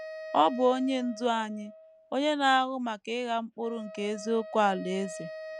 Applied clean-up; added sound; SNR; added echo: none; Wind instrument, woodwind instrument; 15 dB; none.